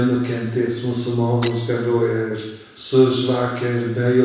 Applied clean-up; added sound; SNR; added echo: none; Shatter; 18 dB; reverberation time 1.0 s.